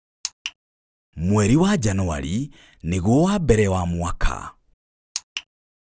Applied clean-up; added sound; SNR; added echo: none; none; none; none.